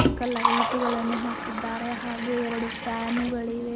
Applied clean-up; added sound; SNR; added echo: none; Liquid; 0 dB; none.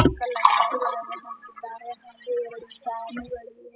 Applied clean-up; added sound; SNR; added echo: classical method spectral subtraction.